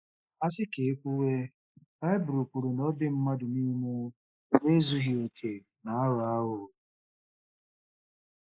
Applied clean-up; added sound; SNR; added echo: neural mask model Resemble Enhance denoiser.